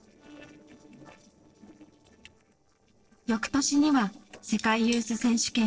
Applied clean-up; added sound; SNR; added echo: neural separator model SepFormer DNS4.